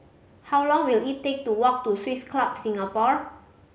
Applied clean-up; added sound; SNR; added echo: none; none; none; none.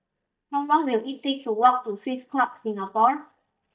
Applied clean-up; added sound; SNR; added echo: neural mask model DeepFilterNet 3.